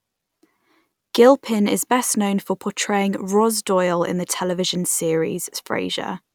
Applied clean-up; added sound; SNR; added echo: none; none; none; none.